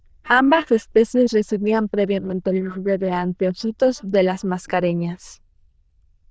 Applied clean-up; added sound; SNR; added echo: neural diffusion model UNIVERSE++.